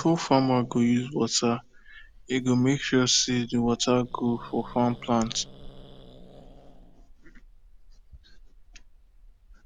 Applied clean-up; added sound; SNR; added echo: none; Growling; 20 dB; none.